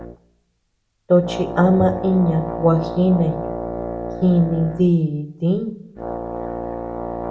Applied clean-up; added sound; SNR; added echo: none; Brass instrument; 9 dB; reverberation time 0.5 s.